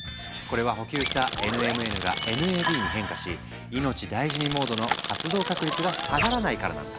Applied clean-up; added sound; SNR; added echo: none; Tools; 3 dB; none.